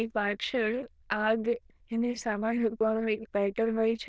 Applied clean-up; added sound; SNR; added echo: neural diffusion model UNIVERSE++.